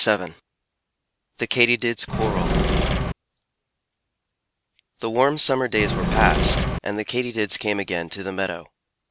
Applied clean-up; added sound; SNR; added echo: none; Engine / Mechanisms; -5 dB; none.